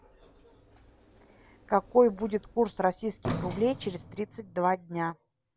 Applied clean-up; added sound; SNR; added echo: none; Sliding door; 13 dB; none.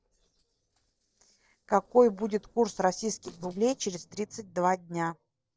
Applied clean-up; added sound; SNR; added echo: neural separator model SepFormer DNS4.